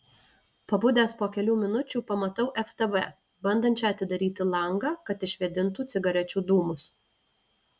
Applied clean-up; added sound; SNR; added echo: none; none; none; none.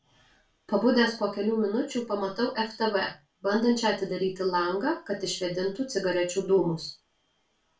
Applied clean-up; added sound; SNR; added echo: none; none; none; reverberation time 0.3 s.